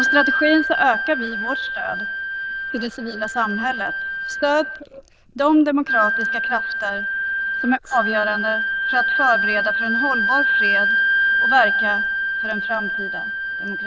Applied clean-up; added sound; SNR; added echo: neural diffusion model UNIVERSE++.